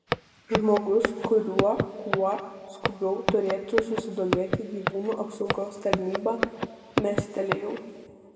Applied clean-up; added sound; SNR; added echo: none; Walk, footsteps; 3 dB; reverberation time 2.0 s.